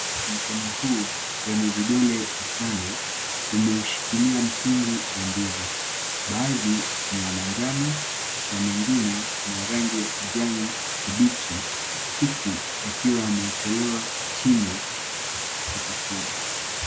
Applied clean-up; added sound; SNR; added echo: none; Water; 2 dB; none.